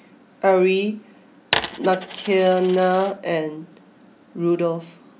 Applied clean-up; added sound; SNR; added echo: none; Coin (dropping); 7 dB; none.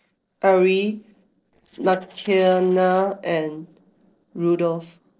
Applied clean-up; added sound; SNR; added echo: neural separator model SepFormer DNS4.